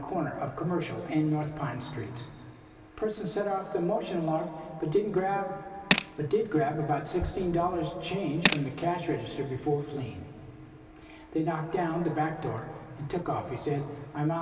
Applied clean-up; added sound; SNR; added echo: none; Tools; 0 dB; reverberation time 2.5 s.